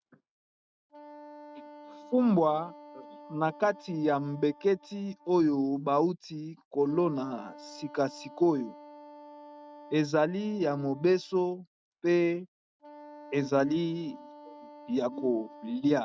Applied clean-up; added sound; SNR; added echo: neural mask model RNNoise.